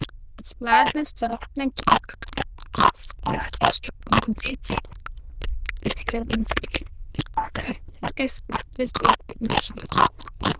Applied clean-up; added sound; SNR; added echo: neural diffusion model UNIVERSE++.